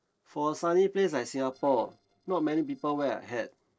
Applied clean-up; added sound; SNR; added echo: neural separator model SepFormer DNS4.